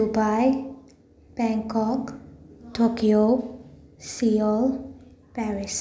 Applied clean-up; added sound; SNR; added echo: none; none; none; none.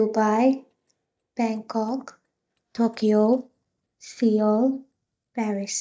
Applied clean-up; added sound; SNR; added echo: neural mask model DeepFilterNet 3.